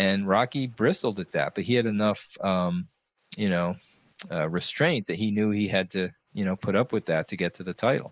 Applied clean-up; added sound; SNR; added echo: neural mask model Resemble Enhance denoiser.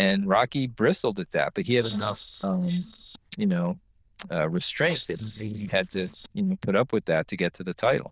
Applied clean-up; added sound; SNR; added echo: neural diffusion model UNIVERSE++.